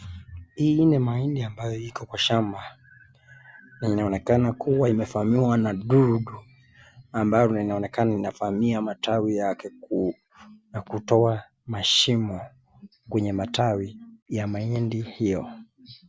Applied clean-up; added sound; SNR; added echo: none; none; none; none.